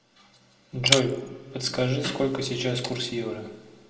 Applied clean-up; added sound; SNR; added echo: none; Shatter; 2 dB; reverberation time 1.0 s.